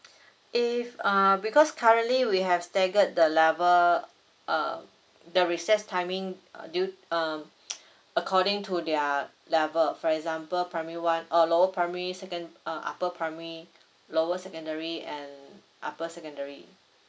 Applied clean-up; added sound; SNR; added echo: none; none; none; none.